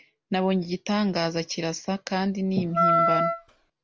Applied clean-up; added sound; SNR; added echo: none; Wind instrument, woodwind instrument; -4 dB; none.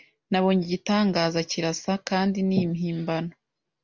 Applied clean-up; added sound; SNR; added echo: none; none; none; none.